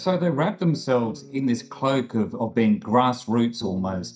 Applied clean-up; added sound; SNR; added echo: neural mask model DeepFilterNet 3.